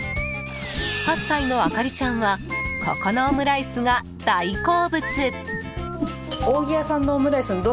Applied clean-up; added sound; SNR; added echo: none; Whoosh, swoosh, swish; 13 dB; none.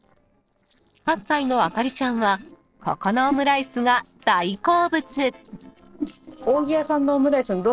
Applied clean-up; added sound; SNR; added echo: neural separator model SepFormer DNS4.